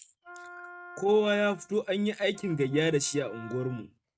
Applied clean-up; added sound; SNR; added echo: neural mask model RNNoise.